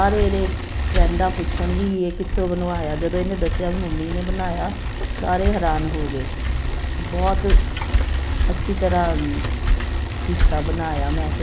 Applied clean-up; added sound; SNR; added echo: none; Bicycle; -4 dB; none.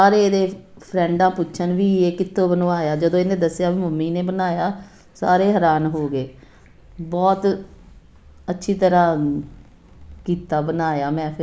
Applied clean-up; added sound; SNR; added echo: none; none; none; none.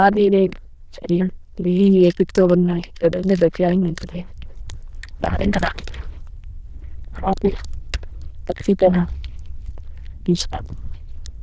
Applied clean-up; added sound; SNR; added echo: neural diffusion model UNIVERSE++.